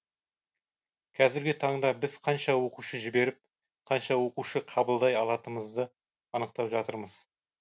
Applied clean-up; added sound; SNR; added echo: none; none; none; none.